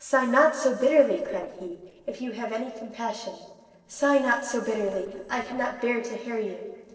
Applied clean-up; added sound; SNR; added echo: neural separator model SepFormer DNS4.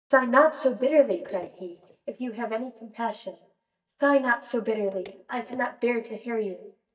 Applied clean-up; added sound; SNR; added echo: neural mask model DeepFilterNet 3.